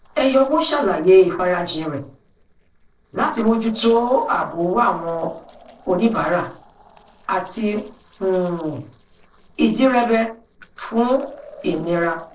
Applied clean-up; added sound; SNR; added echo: neural separator model SepFormer DNS4.